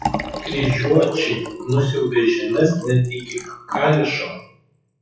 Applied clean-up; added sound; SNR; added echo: classical method WPE with log-MMSE.